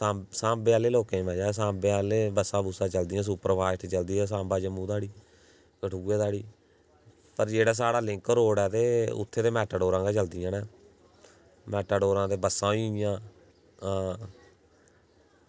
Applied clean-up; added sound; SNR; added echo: none; none; none; none.